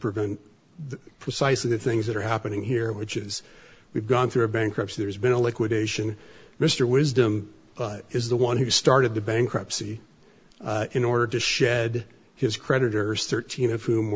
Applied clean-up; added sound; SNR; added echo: none; none; none; none.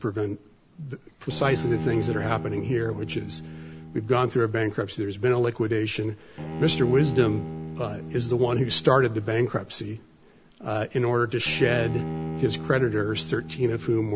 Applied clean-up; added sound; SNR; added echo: none; Bowed string instrument; 10 dB; none.